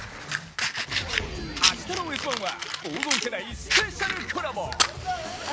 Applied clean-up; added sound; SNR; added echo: none; Fire; -3 dB; none.